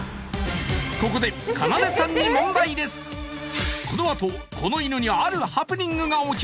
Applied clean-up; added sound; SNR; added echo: none; none; none; none.